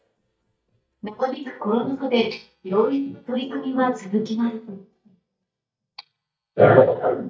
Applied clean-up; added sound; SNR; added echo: neural mask model DeepFilterNet 3.